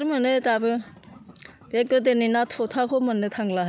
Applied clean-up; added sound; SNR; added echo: none; none; none; none.